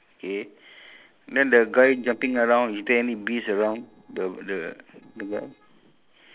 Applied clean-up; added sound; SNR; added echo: neural separator model SepFormer DNS4.